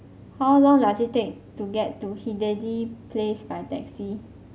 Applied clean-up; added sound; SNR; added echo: none; none; none; none.